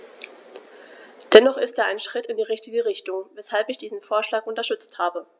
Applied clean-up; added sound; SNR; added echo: none; none; none; none.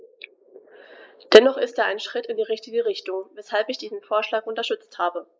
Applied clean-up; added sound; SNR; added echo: neural mask model Resemble Enhance denoiser.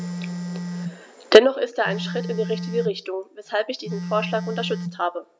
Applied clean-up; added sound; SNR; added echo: none; Telephone; 8 dB; none.